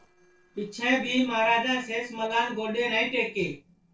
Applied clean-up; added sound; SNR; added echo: neural separator model SepFormer DNS4.